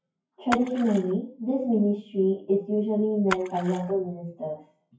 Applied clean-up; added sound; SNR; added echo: classical method WPE with log-MMSE.